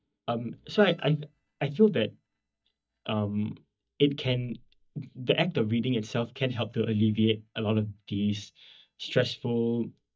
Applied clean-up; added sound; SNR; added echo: neural mask model DeepFilterNet 3.